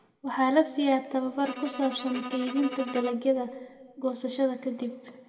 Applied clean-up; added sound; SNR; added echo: none; Bowed string instrument; 12 dB; reverberation time 1.0 s.